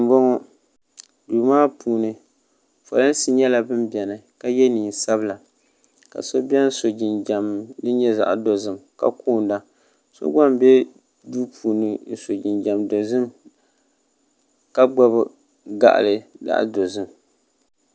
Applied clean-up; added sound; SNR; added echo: none; none; none; none.